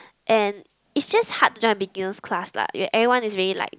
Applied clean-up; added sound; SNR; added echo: none; none; none; none.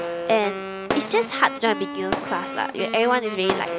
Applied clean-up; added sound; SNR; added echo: none; Fireworks + Wind instrument, woodwind instrument; 5 dB; none.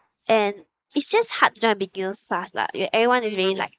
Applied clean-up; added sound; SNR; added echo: neural mask model Resemble Enhance denoiser.